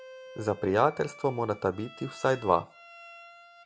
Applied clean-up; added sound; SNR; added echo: none; Bowed string instrument; 19 dB; none.